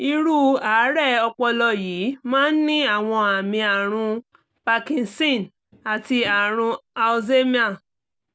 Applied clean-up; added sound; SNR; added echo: none; none; none; none.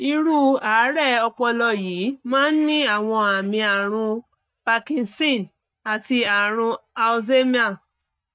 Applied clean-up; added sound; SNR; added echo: neural mask model DeepFilterNet 3.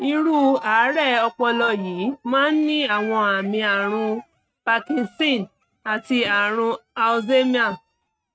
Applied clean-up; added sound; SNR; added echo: neural mask model RNNoise.